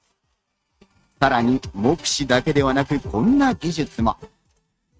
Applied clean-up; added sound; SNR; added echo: neural mask model RNNoise.